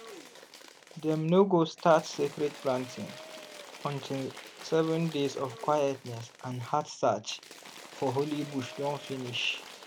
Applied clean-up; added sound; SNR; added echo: none; Applause / Crowd / Cheering; 17 dB; none.